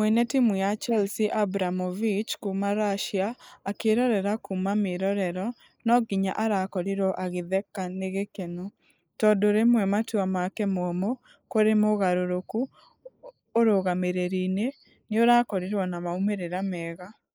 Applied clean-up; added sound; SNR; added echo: neural mask model Resemble Enhance denoiser.